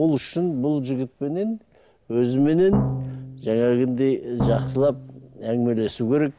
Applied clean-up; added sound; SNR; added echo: none; Drum; 5 dB; none.